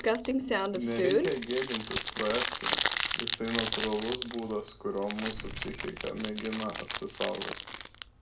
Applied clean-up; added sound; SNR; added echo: none; Crumpling, crinkling; -5 dB; reverberation time 0.5 s.